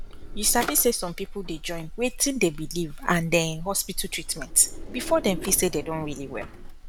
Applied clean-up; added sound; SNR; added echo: none; Drawer open or close; 9 dB; none.